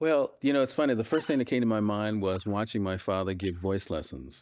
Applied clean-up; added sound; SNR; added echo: neural mask model DeepFilterNet 3.